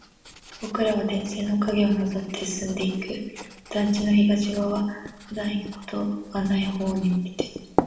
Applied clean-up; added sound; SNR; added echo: none; Writing; 11 dB; reverberation time 1.0 s.